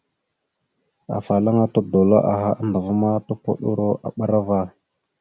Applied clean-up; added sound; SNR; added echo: none; none; none; none.